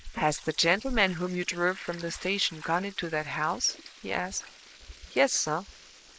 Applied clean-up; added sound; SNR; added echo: neural mask model Resemble Enhance denoiser.